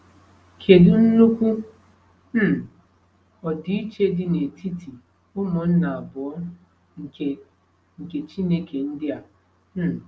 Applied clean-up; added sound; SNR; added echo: none; none; none; none.